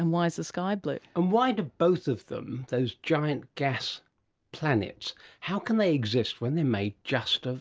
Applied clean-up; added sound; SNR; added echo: none; none; none; none.